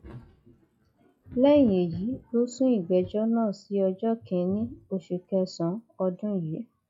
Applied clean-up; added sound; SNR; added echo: classical method log-MMSE.